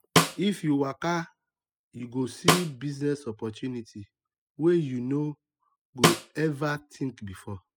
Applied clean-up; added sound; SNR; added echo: classical method spectral subtraction.